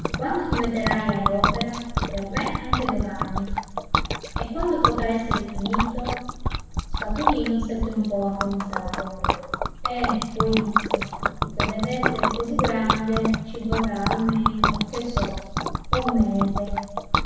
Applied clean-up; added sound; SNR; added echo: none; Liquid; -1 dB; reverberation time 1.1 s.